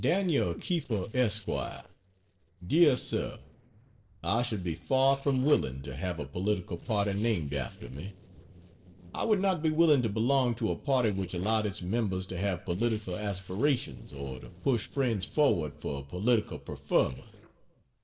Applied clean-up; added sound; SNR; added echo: neural separator model SepFormer DNS4.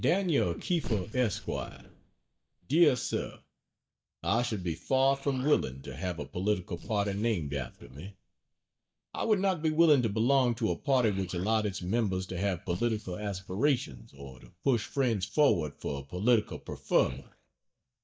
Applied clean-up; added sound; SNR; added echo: neural mask model DeepFilterNet 3.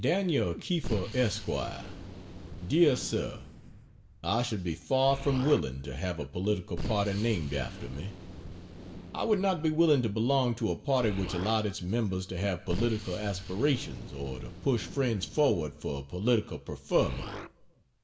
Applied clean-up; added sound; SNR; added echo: none; Explosion; 12 dB; reverberation time 0.7 s.